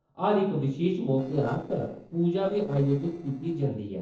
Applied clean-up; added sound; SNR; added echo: neural separator model SepFormer DNS4.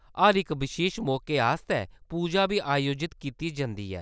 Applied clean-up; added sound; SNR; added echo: none; none; none; none.